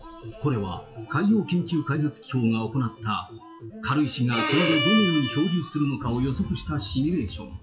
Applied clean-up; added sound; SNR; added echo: classical method WPE with log-MMSE.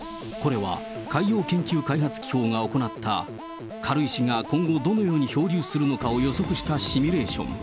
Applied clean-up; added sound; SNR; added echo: none; none; none; none.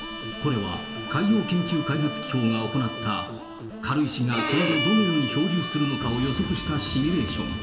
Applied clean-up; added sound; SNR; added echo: none; Bowed string instrument; 8 dB; reverberation time 1.7 s.